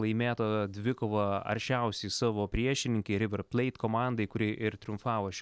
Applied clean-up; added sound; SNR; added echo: none; none; none; none.